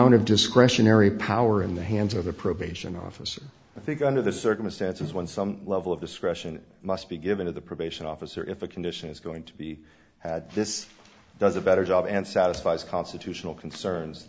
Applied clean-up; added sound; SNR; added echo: none; none; none; none.